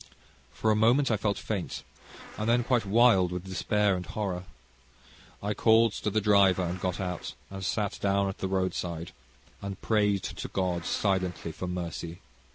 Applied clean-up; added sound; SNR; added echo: none; Insect; 19 dB; none.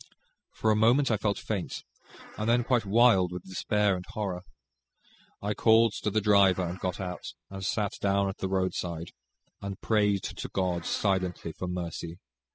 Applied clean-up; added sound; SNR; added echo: classical method spectral subtraction.